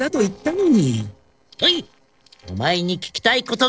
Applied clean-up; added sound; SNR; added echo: neural separator model SepFormer DNS4.